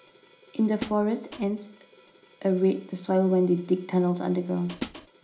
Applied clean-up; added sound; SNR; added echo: none; Hi-hat; 18 dB; reverberation time 0.4 s.